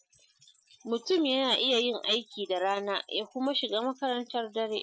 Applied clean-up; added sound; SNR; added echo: classical method Wiener filter.